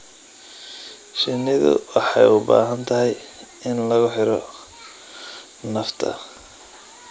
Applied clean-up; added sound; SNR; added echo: none; none; none; none.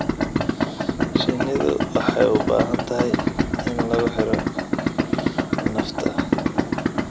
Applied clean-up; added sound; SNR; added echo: none; Idling; -4 dB; none.